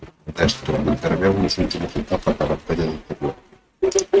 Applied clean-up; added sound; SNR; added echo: neural mask model RNNoise.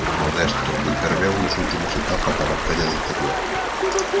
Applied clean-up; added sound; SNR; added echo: none; Cheering + Stream; -3 dB; none.